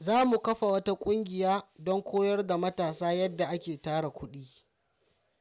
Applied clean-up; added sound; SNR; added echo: none; none; none; none.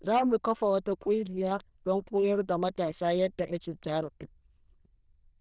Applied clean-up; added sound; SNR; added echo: neural diffusion model UNIVERSE++.